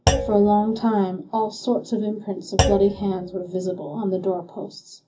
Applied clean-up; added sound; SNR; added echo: none; Thump, thud; 5 dB; reverberation time 0.4 s.